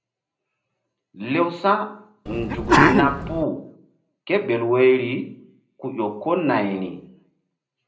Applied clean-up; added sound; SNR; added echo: none; Sneeze; -5 dB; reverberation time 0.5 s.